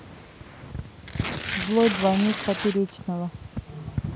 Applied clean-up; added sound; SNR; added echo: none; Tearing; 4 dB; none.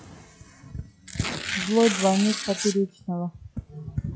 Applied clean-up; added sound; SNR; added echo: classical method log-MMSE.